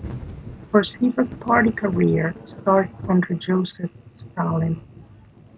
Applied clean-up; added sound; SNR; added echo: none; Thunder / Rain; 15 dB; none.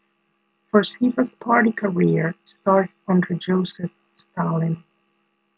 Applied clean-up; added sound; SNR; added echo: none; none; none; none.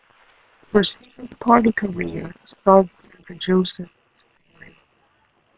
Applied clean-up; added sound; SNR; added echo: neural separator model SepFormer WHAM!.